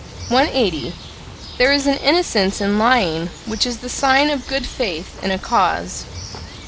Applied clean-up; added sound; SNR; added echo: none; Bird; 15 dB; none.